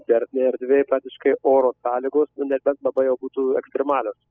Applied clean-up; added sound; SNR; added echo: classical method spectral subtraction.